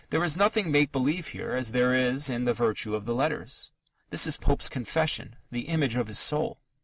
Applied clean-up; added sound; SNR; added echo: none; none; none; none.